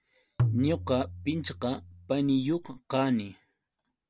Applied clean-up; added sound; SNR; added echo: none; Tabla; 4 dB; none.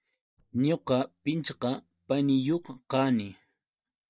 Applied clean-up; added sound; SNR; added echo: neural mask model DeepFilterNet 3.